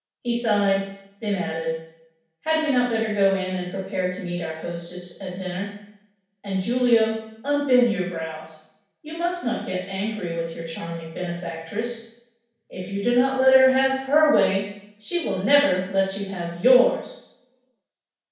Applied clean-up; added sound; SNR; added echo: none; none; none; reverberation time 0.7 s.